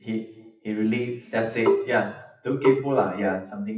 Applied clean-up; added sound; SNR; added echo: classical method WPE with log-MMSE.